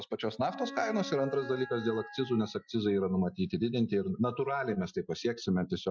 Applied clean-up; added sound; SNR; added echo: classical method Wiener filter.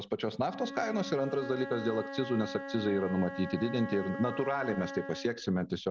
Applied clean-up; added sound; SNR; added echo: none; Wind instrument, woodwind instrument; 10 dB; none.